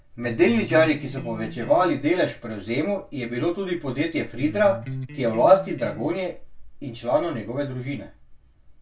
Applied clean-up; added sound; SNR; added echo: none; Electric guitar; 12 dB; reverberation time 0.1 s.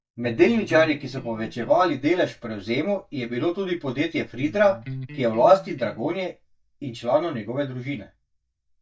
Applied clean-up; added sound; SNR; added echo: neural mask model DeepFilterNet 3.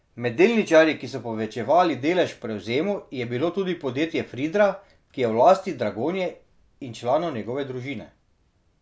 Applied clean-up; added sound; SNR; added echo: none; none; none; none.